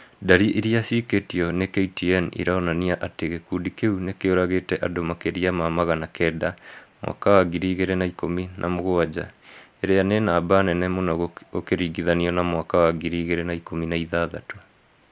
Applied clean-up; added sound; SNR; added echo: none; none; none; none.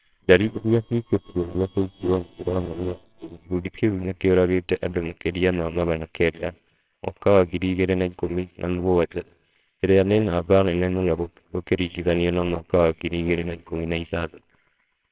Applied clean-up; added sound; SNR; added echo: neural separator model SepFormer WHAMR!.